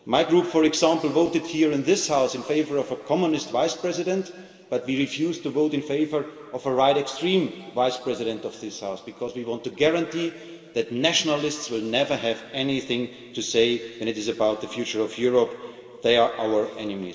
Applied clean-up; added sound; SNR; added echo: none; none; none; reverberation time 2.3 s.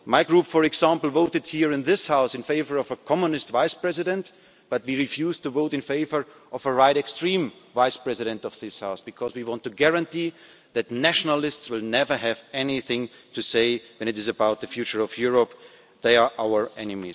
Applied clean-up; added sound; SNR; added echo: none; none; none; none.